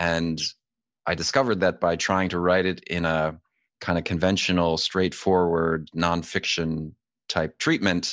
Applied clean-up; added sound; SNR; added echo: none; none; none; none.